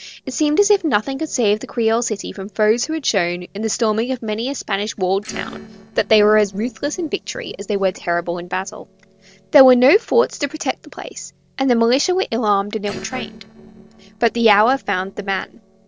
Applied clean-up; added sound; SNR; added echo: neural separator model SepFormer DNS4.